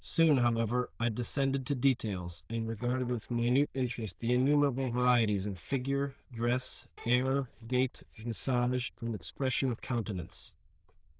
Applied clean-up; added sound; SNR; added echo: neural diffusion model UNIVERSE++.